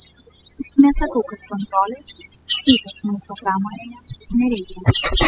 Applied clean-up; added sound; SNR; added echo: classical method spectral subtraction.